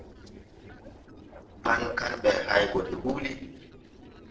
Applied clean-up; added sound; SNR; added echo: neural separator model SepFormer DNS4.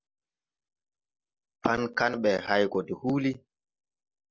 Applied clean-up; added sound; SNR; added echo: none; none; none; none.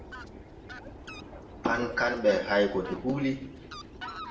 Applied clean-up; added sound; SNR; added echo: none; Fowl; 12 dB; reverberation time 0.6 s.